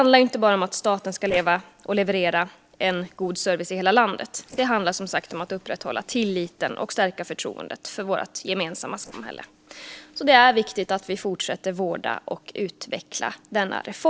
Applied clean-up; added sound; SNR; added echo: neural separator model SepFormer DNS4.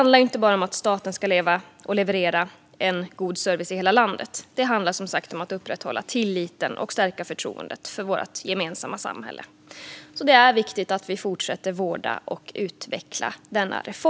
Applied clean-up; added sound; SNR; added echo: none; none; none; none.